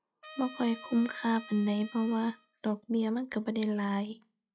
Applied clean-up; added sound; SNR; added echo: classical method log-MMSE.